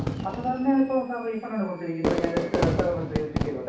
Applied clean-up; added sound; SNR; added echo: none; Fireworks; 2 dB; reverberation time 0.7 s.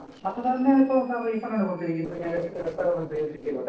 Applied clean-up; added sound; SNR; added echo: neural separator model SepFormer DNS4.